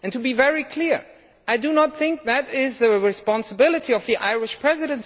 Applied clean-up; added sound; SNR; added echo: none; none; none; none.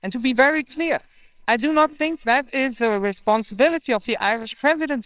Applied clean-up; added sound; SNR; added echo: neural separator model SepFormer WHAMR!.